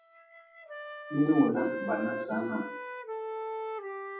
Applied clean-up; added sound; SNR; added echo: classical method WPE with log-MMSE.